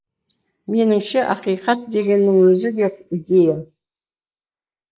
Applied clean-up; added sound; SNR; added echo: neural mask model Resemble Enhance denoiser.